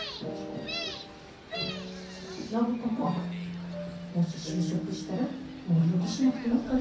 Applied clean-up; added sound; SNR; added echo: none; Gull, seagull; 12 dB; reverberation time 0.6 s.